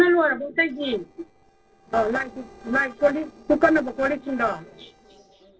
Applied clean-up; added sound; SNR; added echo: neural separator model SepFormer DNS4.